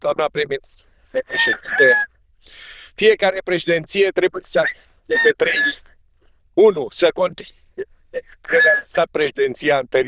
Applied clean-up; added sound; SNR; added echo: neural diffusion model UNIVERSE++.